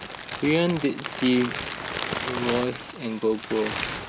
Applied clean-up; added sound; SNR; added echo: none; Crumpling, crinkling; 6 dB; none.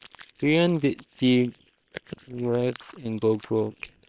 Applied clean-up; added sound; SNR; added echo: neural separator model SepFormer WHAM!.